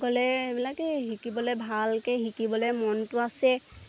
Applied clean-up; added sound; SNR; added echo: none; none; none; none.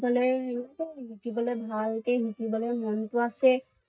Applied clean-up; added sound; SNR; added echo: neural mask model DeepFilterNet 3.